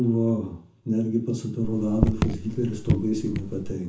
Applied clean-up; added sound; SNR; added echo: none; Raindrop / Drip; 1 dB; reverberation time 0.7 s.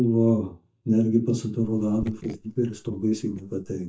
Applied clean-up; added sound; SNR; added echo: neural mask model DeepFilterNet 3.